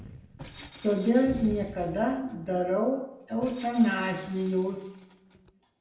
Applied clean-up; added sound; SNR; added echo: none; Tools; 20 dB; reverberation time 0.8 s.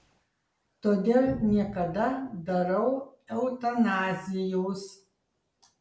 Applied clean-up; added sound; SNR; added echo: none; none; none; none.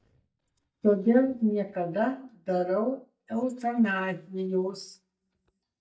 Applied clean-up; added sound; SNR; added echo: neural mask model DeepFilterNet 3.